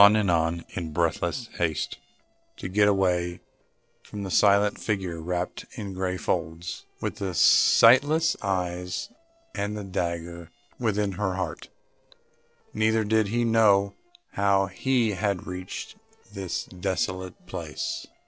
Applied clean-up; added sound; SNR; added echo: neural separator model SepFormer DNS4.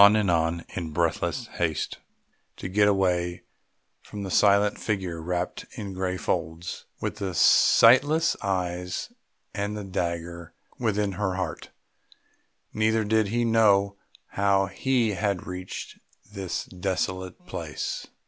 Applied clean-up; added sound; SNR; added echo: none; none; none; none.